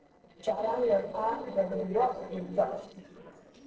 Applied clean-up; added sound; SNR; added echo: neural separator model SepFormer DNS4.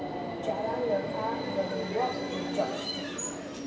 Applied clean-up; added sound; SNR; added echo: none; Subway, metro, underground; 1 dB; reverberation time 2.6 s.